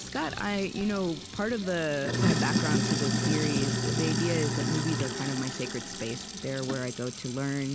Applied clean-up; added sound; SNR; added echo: none; Sink (filling or washing); 0 dB; none.